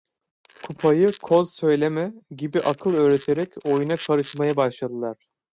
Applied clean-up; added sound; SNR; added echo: neural mask model RNNoise.